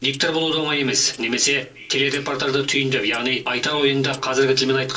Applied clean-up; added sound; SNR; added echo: neural separator model SepFormer DNS4.